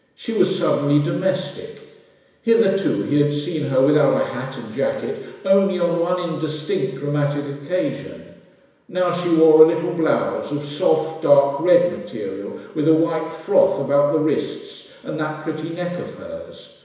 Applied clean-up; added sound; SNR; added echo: none; none; none; reverberation time 1.0 s.